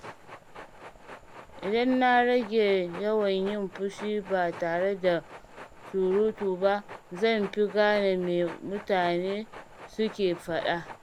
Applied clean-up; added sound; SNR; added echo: none; Train; 17 dB; none.